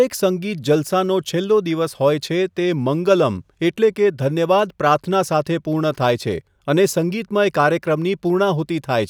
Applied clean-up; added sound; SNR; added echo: none; none; none; none.